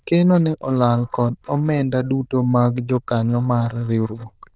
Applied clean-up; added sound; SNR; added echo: neural diffusion model UNIVERSE++.